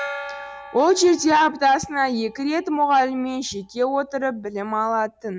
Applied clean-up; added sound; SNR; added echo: none; Gong; 18 dB; none.